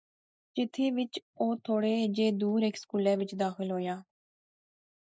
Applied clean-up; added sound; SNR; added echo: neural mask model Resemble Enhance denoiser.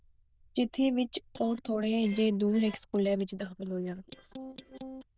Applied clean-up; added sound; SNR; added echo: neural diffusion model UNIVERSE++.